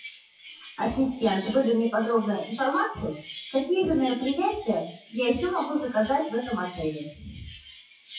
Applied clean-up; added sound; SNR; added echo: classical method WPE with log-MMSE.